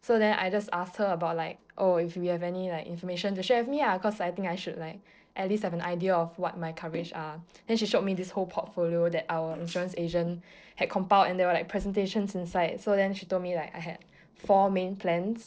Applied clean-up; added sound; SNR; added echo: neural separator model SepFormer DNS4.